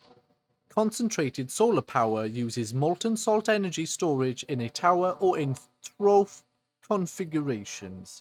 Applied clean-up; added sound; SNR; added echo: neural mask model RNNoise.